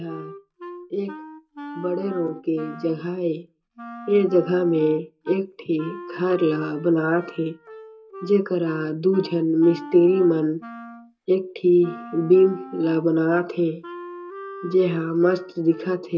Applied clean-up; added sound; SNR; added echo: none; Wind instrument, woodwind instrument; 17 dB; reverberation time 0.2 s.